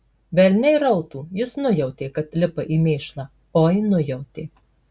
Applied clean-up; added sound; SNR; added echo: none; none; none; none.